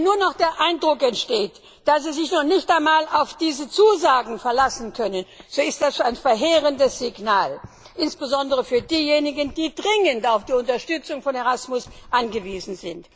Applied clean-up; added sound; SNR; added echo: none; none; none; none.